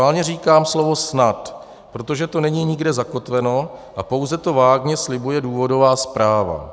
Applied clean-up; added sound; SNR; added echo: none; none; none; none.